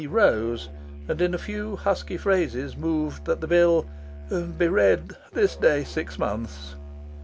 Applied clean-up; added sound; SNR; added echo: none; Musical instrument; 13 dB; none.